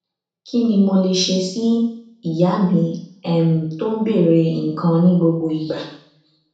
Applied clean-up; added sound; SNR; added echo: none; none; none; reverberation time 0.6 s.